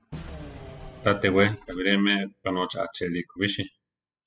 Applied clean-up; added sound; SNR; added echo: classical method spectral subtraction.